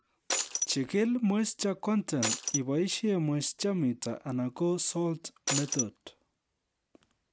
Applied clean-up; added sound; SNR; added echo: none; Shatter; 0 dB; none.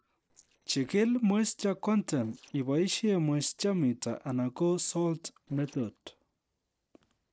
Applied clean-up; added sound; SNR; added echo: neural separator model SepFormer DNS4.